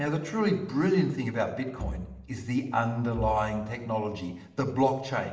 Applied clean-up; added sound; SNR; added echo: none; Bowed string instrument; 12 dB; reverberation time 0.9 s.